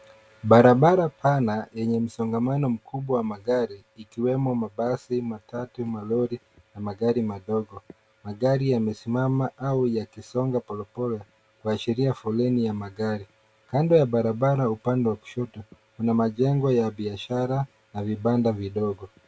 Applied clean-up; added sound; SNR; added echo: none; none; none; none.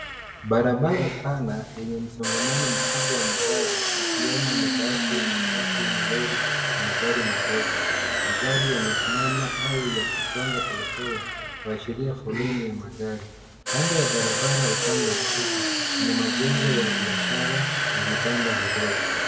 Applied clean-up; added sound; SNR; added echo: none; Domestic sounds, home sounds; -3 dB; reverberation time 1.5 s.